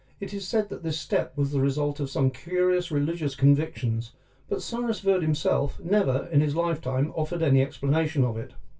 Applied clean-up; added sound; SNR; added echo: none; none; none; reverberation time 0.2 s.